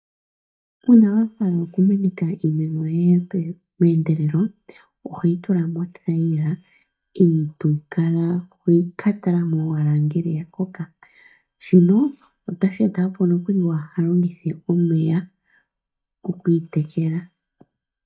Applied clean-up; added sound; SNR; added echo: neural mask model DeepFilterNet 3.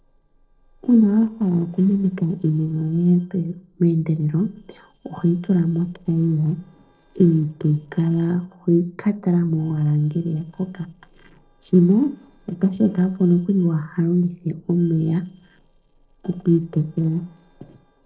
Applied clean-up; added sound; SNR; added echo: neural separator model SepFormer DNS4.